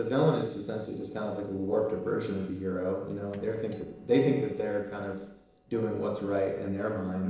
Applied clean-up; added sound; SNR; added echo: neural separator model SepFormer DNS4.